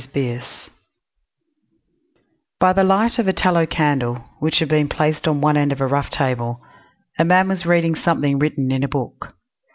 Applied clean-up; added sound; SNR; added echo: none; none; none; none.